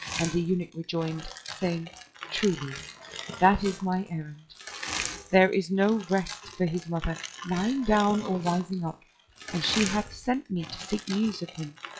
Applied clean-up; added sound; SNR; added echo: classical method log-MMSE.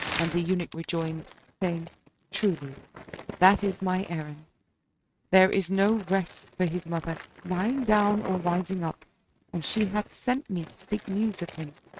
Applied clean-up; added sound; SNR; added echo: neural mask model RNNoise.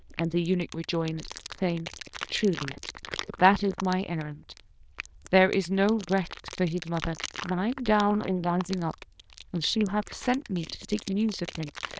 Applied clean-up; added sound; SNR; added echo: neural diffusion model UNIVERSE++.